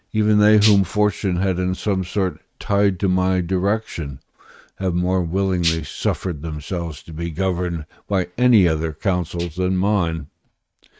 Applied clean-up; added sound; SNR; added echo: neural mask model RNNoise.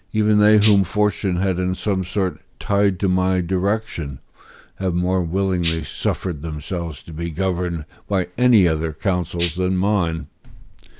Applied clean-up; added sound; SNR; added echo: none; Rattle (instrument); 5 dB; none.